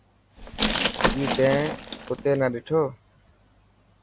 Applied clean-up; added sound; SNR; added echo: none; Glass; 0 dB; none.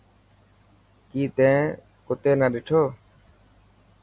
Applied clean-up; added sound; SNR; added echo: none; none; none; none.